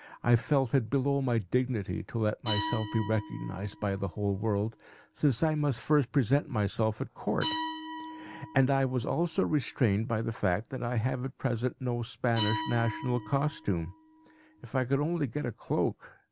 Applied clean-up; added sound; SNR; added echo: none; Glass; 14 dB; none.